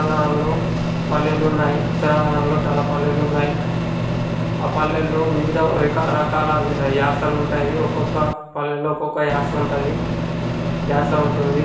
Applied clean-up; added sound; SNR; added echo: none; Microwave oven; 0 dB; reverberation time 0.7 s.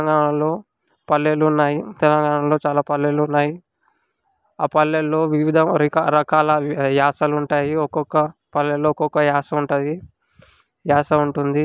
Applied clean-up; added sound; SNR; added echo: none; none; none; none.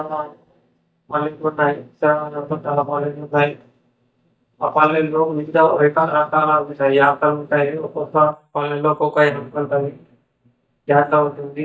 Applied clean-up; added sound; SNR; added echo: neural mask model DeepFilterNet 3.